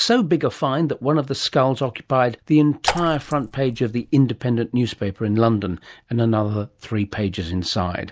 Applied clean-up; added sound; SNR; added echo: none; Raindrop / Splash, splatter; 9 dB; none.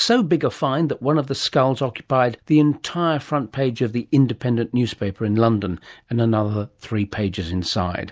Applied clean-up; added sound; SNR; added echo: none; none; none; none.